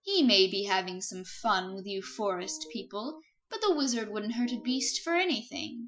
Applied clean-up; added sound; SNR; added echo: classical method Wiener filter.